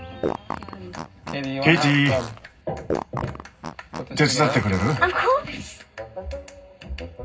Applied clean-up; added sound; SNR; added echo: none; Fart; 9 dB; reverberation time 0.4 s.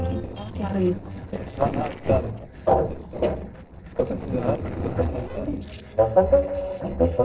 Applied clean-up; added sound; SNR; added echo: neural separator model SepFormer DNS4.